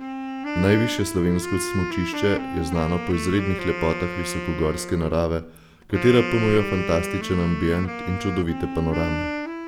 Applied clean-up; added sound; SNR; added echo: none; Wind instrument, woodwind instrument; 7 dB; none.